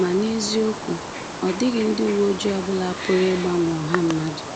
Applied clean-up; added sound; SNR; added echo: none; Wild animals; 9 dB; none.